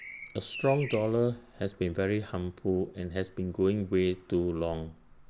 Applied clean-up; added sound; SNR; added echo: none; Bird vocalization, bird call, bird song; 18 dB; none.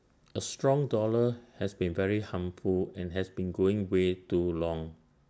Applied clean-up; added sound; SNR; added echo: none; none; none; none.